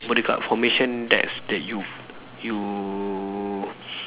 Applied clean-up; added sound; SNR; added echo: none; none; none; none.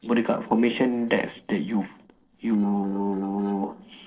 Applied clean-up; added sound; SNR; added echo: neural separator model SepFormer DNS4.